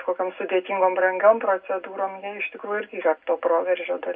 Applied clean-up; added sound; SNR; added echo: none; none; none; reverberation time 0.3 s.